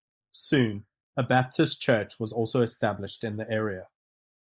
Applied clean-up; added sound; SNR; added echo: neural mask model Resemble Enhance denoiser.